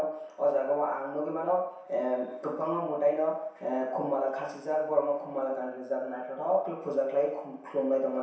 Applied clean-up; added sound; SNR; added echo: none; none; none; reverberation time 0.7 s.